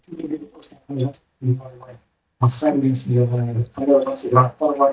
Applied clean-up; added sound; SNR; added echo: neural mask model DeepFilterNet 3.